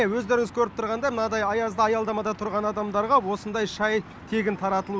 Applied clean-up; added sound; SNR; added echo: none; none; none; none.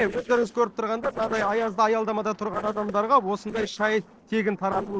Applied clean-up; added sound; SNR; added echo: neural separator model SepFormer DNS4.